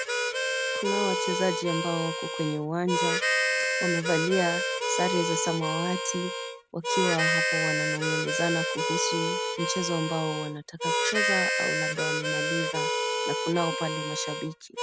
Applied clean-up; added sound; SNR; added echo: none; Harmonica; -2 dB; none.